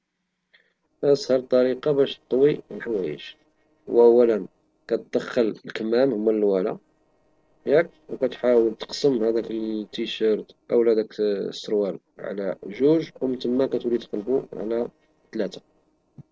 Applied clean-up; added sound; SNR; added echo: neural separator model SepFormer DNS4.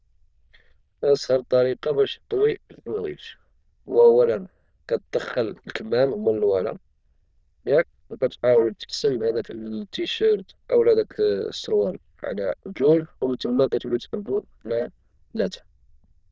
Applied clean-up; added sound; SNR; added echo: neural diffusion model UNIVERSE++.